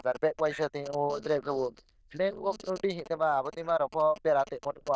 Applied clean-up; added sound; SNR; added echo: neural diffusion model UNIVERSE++.